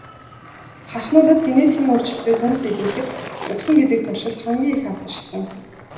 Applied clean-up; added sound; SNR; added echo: none; Skateboard; 16 dB; reverberation time 0.8 s.